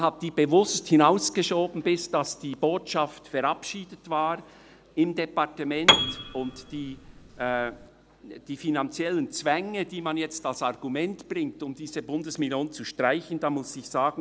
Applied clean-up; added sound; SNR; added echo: none; Piano; 0 dB; none.